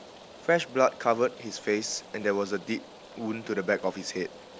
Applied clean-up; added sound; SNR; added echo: none; Rain; 18 dB; none.